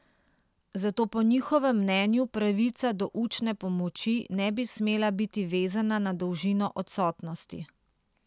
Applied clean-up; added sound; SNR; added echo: none; none; none; none.